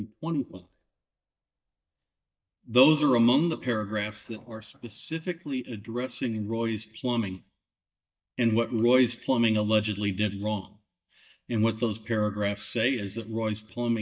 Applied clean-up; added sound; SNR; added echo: neural mask model DeepFilterNet 3.